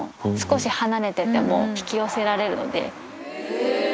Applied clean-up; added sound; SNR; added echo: none; none; none; none.